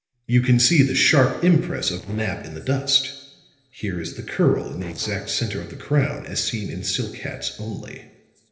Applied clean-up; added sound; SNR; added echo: neural separator model SepFormer DNS4.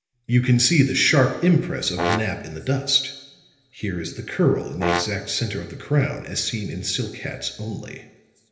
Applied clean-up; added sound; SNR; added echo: none; Brass instrument; 8 dB; reverberation time 1.4 s.